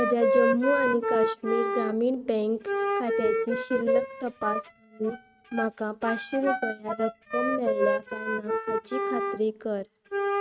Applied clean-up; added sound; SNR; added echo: neural mask model RNNoise.